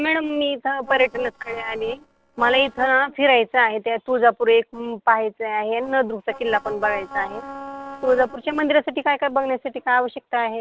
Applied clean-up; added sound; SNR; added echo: neural separator model SepFormer DNS4.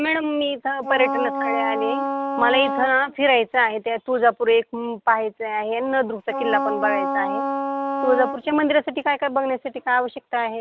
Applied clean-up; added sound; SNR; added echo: none; Wind instrument, woodwind instrument; 4 dB; none.